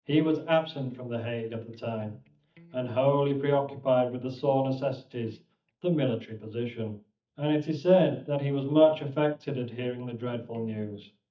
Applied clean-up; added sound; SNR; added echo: neural mask model DeepFilterNet 3.